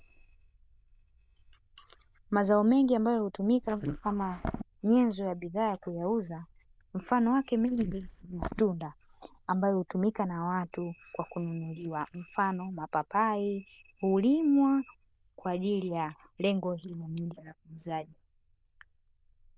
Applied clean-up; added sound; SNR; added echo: neural diffusion model UNIVERSE++.